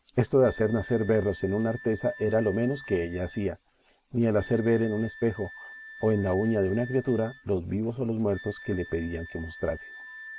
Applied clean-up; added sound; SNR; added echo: none; Wind instrument, woodwind instrument; 17 dB; none.